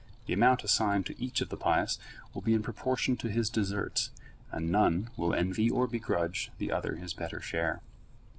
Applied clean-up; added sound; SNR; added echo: none; none; none; none.